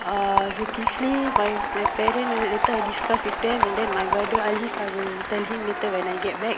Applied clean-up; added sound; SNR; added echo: none; Applause / Cheering + Rattle; 0 dB; none.